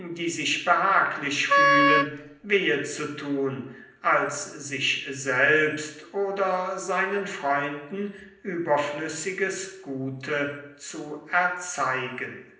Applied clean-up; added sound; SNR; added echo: none; Wind instrument, woodwind instrument; -5 dB; reverberation time 0.8 s.